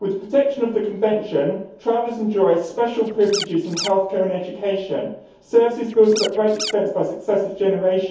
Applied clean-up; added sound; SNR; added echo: none; Scratching (performance technique); 9 dB; reverberation time 0.6 s.